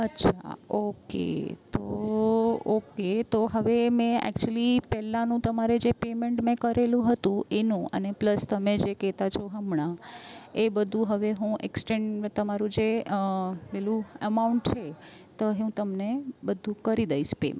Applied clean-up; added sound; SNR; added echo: none; none; none; none.